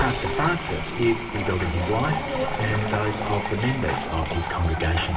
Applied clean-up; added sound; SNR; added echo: none; Sink (filling or washing) / Water tap, faucet; 7 dB; reverberation time 2.2 s.